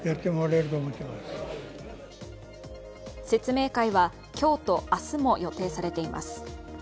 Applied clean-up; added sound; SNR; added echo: none; none; none; none.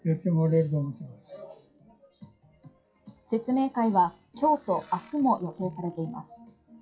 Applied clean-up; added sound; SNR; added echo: classical method WPE with log-MMSE.